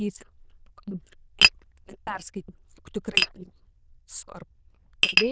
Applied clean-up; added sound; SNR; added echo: neural diffusion model UNIVERSE++.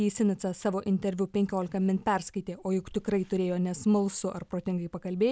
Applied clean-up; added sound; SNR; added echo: none; none; none; none.